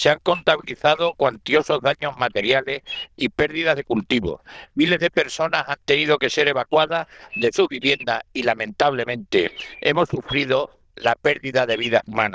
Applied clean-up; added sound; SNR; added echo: neural diffusion model UNIVERSE++.